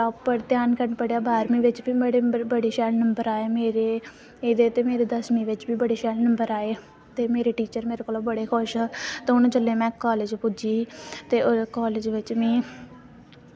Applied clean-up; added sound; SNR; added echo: none; none; none; none.